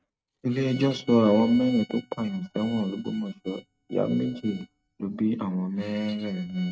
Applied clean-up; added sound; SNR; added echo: neural mask model RNNoise.